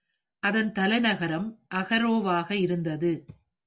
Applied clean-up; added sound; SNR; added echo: none; none; none; none.